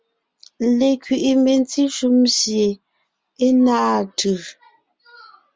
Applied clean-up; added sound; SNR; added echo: none; none; none; none.